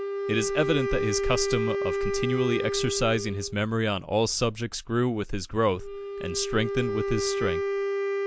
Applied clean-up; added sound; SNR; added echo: none; Wind instrument, woodwind instrument; 2 dB; none.